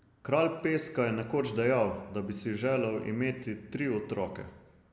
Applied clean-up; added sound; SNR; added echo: none; none; none; none.